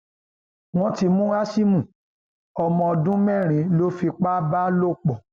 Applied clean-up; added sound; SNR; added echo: none; none; none; none.